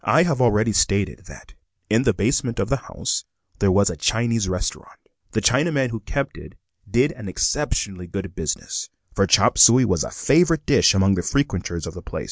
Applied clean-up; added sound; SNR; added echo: none; none; none; none.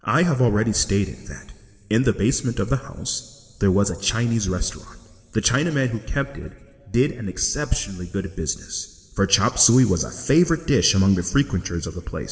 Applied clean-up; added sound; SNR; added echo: none; none; none; reverberation time 1.6 s.